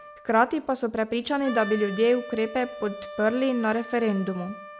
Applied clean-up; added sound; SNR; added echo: none; Wind instrument, woodwind instrument; 15 dB; none.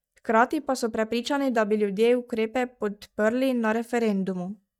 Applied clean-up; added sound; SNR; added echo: neural mask model DeepFilterNet 3.